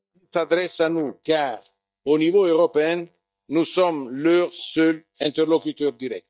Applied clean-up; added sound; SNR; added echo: neural mask model DeepFilterNet 3.